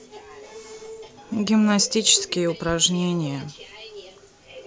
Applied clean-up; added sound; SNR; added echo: none; none; none; none.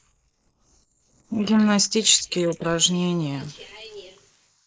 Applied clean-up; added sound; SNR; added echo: neural mask model Resemble Enhance denoiser.